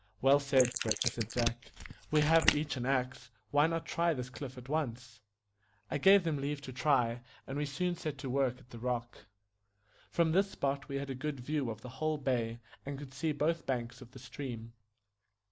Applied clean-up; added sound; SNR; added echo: neural mask model Resemble Enhance denoiser.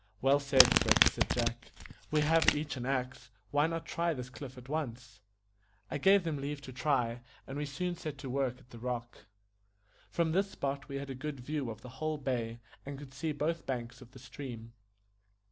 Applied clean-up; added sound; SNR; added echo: none; Domestic sounds, home sounds; -3 dB; none.